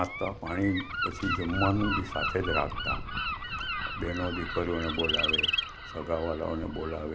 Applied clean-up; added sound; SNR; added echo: none; Gull, seagull + Chirp, tweet; 1 dB; none.